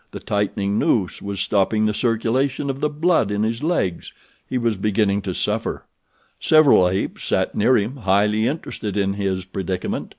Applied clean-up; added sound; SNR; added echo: none; none; none; none.